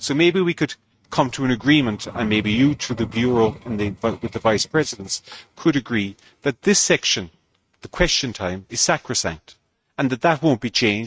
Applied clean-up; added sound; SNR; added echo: neural mask model RNNoise.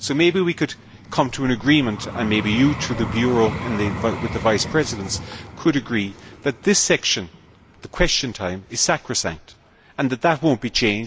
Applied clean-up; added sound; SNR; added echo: none; Vehicle; 12 dB; none.